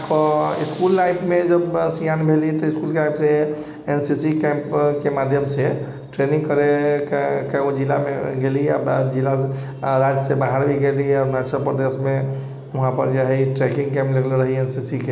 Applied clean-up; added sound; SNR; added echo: none; none; none; none.